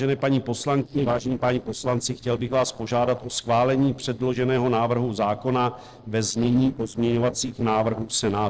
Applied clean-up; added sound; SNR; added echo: neural separator model SepFormer DNS4.